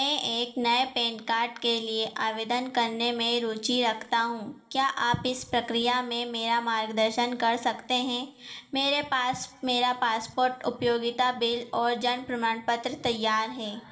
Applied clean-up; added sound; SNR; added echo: none; none; none; reverberation time 0.7 s.